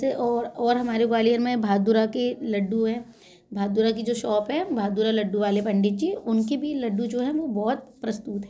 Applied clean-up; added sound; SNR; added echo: none; none; none; none.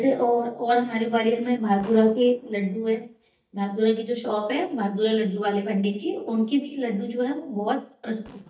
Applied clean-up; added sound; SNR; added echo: neural mask model DeepFilterNet 3.